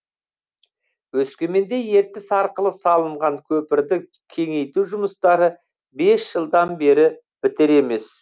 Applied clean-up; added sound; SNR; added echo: none; none; none; none.